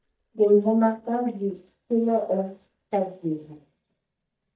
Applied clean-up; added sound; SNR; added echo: neural mask model DeepFilterNet 3.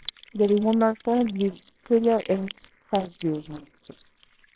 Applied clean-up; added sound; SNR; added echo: neural separator model SepFormer WHAMR!.